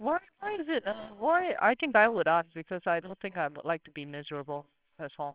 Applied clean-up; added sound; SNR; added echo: neural separator model SepFormer WHAMR!.